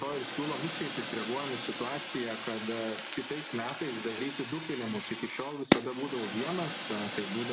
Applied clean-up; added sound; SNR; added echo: none; Fire; 0 dB; none.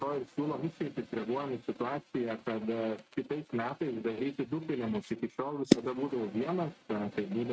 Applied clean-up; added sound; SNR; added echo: neural mask model RNNoise.